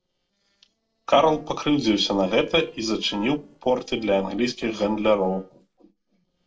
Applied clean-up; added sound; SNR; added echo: neural separator model SepFormer DNS4.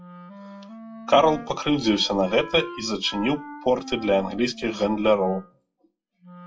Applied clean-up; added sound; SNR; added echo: classical method WPE with log-MMSE.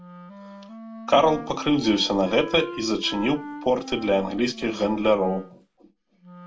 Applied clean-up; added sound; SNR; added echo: none; Wind instrument, woodwind instrument; 15 dB; reverberation time 0.2 s.